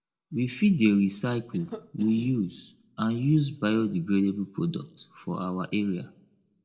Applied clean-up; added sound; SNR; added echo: neural separator model SepFormer DNS4.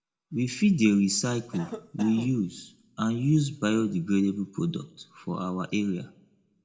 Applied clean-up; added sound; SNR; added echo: none; Cough; 17 dB; reverberation time 0.4 s.